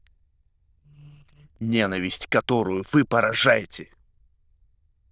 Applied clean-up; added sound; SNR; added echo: neural diffusion model UNIVERSE++.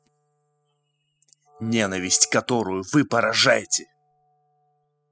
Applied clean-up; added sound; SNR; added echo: classical method spectral subtraction.